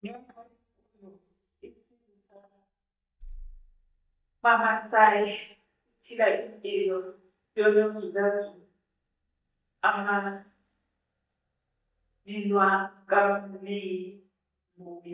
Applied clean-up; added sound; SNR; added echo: neural mask model DeepFilterNet 3.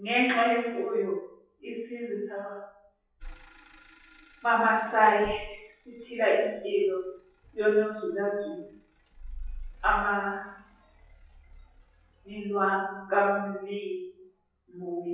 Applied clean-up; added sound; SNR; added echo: classical method WPE with log-MMSE.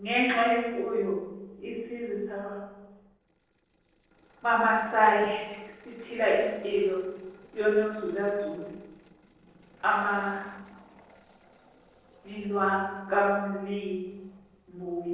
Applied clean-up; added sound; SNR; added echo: neural separator model SepFormer DNS4.